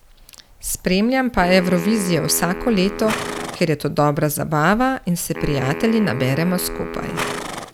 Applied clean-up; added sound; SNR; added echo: none; Livestock, farm animals, working animals + Wind instrument, woodwind instrument; 10 dB; none.